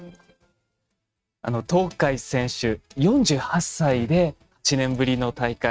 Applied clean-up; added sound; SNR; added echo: neural mask model RNNoise.